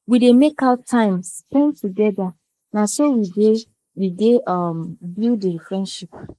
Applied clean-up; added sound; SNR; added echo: neural mask model Resemble Enhance denoiser.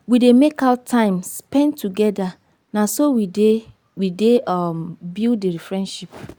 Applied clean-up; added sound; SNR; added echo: none; none; none; none.